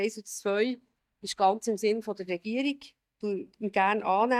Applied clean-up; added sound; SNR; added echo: neural mask model DeepFilterNet 3.